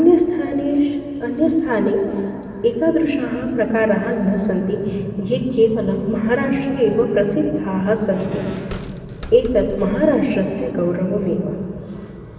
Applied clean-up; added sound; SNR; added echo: none; Squeak; 16 dB; reverberation time 2.8 s.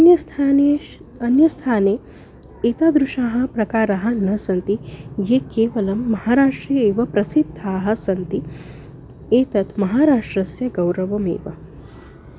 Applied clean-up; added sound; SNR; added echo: none; none; none; none.